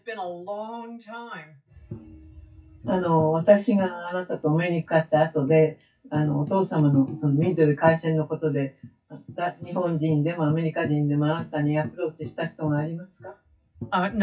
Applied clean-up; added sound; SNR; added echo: classical method WPE with log-MMSE.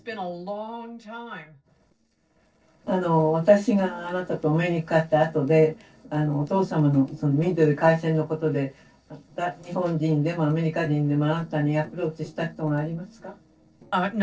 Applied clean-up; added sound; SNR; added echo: neural separator model SepFormer DNS4.